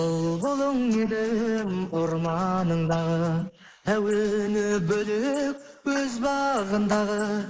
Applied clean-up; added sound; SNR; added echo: neural mask model Resemble Enhance denoiser.